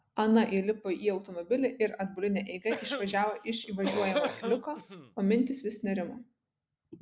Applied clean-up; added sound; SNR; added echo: none; Cough; 6 dB; none.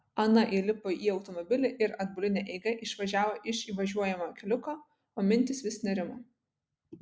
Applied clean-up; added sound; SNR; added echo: none; none; none; none.